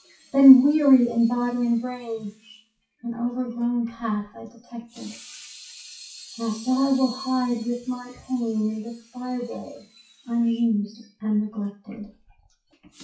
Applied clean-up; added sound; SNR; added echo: classical method WPE with log-MMSE.